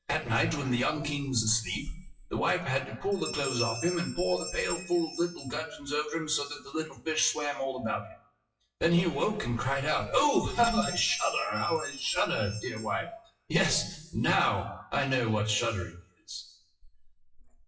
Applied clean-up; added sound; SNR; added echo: classical method WPE with log-MMSE.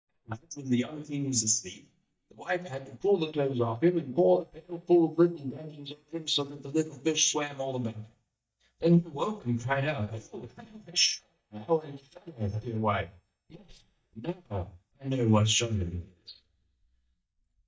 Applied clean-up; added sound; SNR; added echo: neural mask model DeepFilterNet 3.